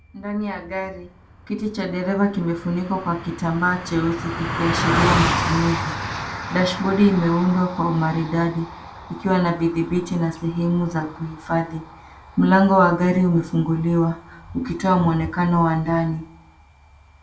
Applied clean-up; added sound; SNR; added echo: none; Car passing by; 9 dB; reverberation time 0.3 s.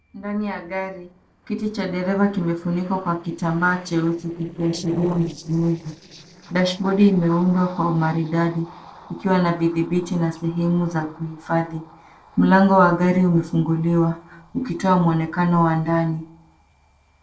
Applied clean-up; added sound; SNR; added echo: neural separator model SepFormer DNS4.